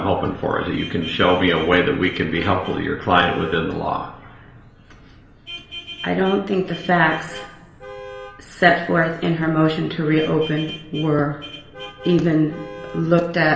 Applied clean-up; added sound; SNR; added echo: none; Vehicle horn, car horn, honking; 18 dB; reverberation time 1.2 s.